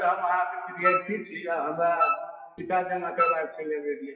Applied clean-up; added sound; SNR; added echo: classical method WPE with log-MMSE.